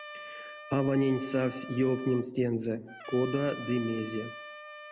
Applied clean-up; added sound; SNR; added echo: none; Trumpet; 14 dB; none.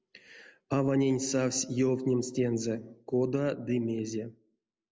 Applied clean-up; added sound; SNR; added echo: none; none; none; none.